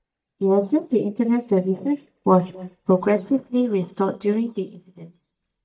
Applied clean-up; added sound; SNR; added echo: neural mask model DeepFilterNet 3.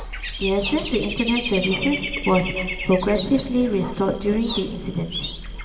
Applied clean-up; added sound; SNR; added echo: none; Bird / Dog; 7 dB; reverberation time 2.3 s.